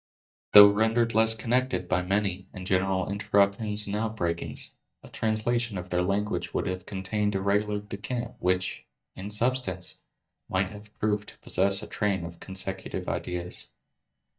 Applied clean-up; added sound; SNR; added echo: neural mask model DeepFilterNet 3.